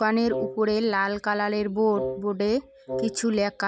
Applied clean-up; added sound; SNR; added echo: none; Wind instrument, woodwind instrument; 8 dB; none.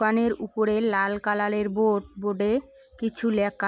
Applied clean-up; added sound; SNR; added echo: none; none; none; none.